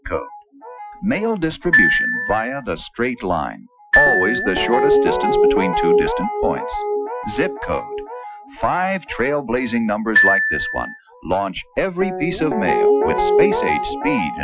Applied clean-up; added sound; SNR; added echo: classical method Wiener filter.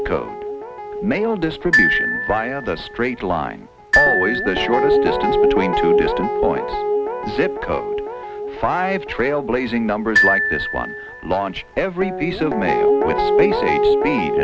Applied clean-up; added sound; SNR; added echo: none; Glockenspiel + Guitar; -3 dB; none.